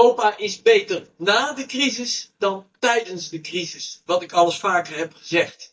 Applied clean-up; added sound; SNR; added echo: neural mask model DeepFilterNet 3.